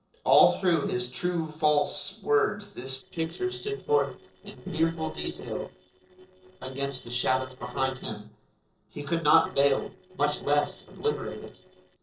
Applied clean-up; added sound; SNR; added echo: neural separator model SepFormer DNS4.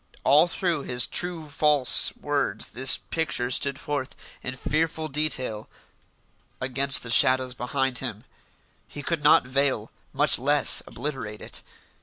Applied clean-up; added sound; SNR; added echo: none; none; none; none.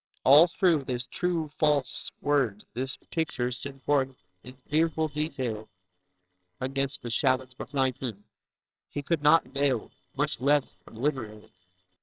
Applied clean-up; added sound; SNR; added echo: neural separator model SepFormer WHAMR!.